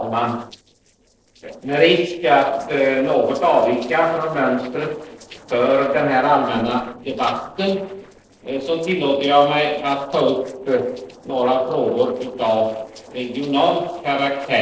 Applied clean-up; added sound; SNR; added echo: neural separator model SepFormer DNS4.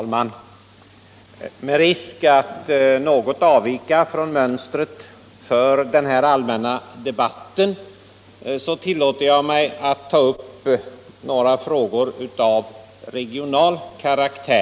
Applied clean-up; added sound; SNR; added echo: none; none; none; none.